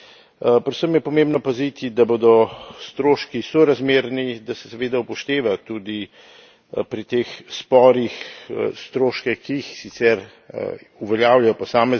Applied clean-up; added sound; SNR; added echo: none; none; none; none.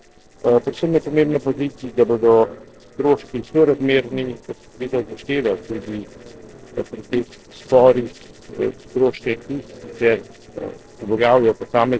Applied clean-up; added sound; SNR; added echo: neural separator model SepFormer DNS4.